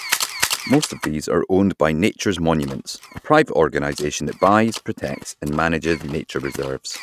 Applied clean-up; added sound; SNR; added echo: neural mask model RNNoise.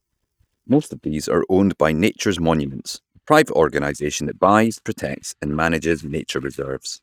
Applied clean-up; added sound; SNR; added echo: neural mask model DeepFilterNet 3.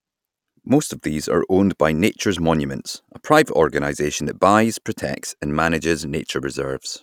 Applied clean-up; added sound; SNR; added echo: none; none; none; none.